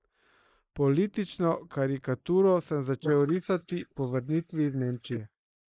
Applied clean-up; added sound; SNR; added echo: neural mask model Resemble Enhance denoiser.